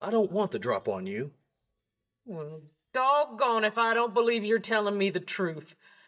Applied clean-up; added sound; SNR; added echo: neural mask model DeepFilterNet 3.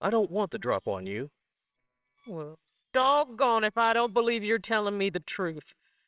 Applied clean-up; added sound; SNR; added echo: neural separator model SepFormer WHAMR!.